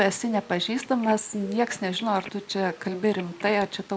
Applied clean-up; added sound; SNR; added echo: none; Telephone; 19 dB; none.